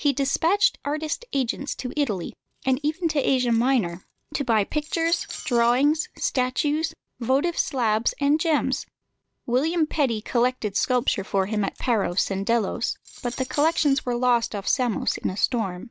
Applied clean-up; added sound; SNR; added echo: none; Cutlery, silverware; 20 dB; none.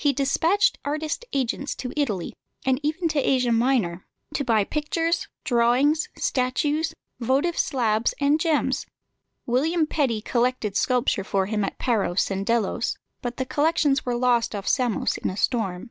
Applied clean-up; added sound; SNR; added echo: none; none; none; none.